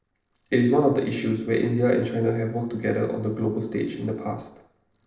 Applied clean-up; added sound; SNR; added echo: neural separator model SepFormer DNS4.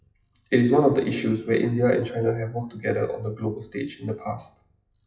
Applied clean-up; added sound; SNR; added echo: classical method WPE with log-MMSE.